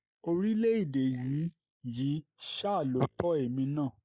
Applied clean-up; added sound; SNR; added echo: neural mask model Resemble Enhance denoiser.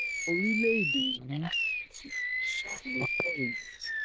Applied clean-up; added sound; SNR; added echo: neural diffusion model UNIVERSE++.